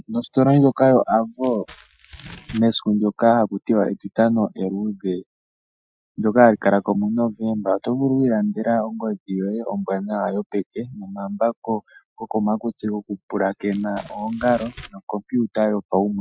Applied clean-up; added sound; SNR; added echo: classical method Wiener filter.